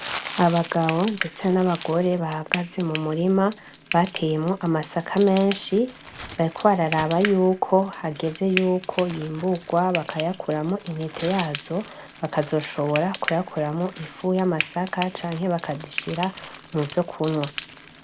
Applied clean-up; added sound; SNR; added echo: none; Frying (food) + Crumpling, crinkling; 11 dB; none.